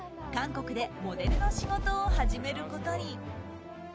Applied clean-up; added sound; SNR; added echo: none; Fireworks; -5 dB; none.